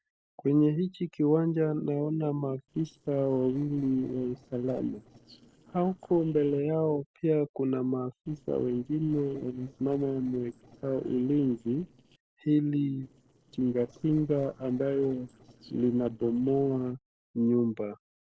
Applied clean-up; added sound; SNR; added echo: neural separator model SepFormer DNS4.